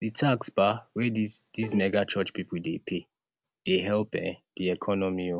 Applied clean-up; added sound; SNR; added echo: none; Bowed string instrument; 17 dB; none.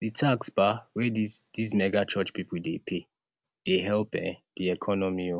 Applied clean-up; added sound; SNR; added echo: none; none; none; none.